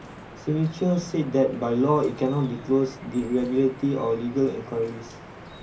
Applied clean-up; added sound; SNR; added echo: none; Drip; 17 dB; reverberation time 0.5 s.